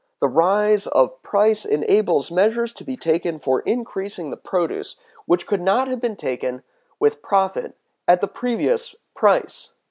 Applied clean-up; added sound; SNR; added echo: none; none; none; none.